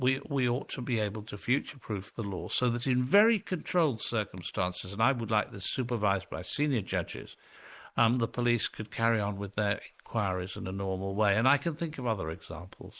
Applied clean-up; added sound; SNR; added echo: neural mask model Resemble Enhance denoiser.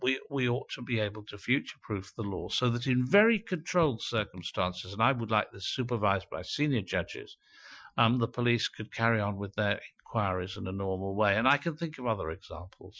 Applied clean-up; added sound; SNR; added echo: classical method Wiener filter.